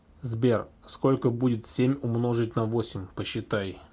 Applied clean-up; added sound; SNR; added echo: none; none; none; none.